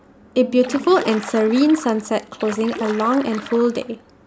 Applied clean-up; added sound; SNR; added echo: none; Stream; 14 dB; none.